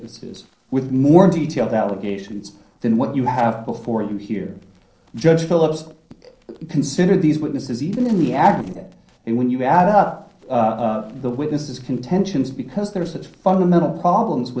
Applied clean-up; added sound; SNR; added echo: neural separator model SepFormer DNS4.